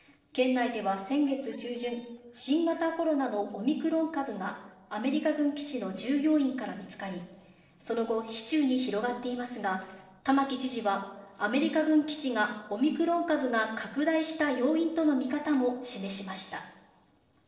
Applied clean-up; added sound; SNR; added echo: neural separator model SepFormer DNS4.